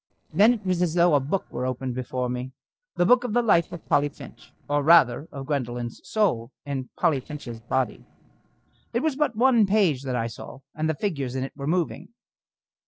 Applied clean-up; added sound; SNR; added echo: neural separator model SepFormer DNS4.